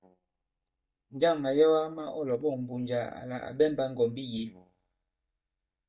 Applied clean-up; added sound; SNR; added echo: neural mask model DeepFilterNet 3.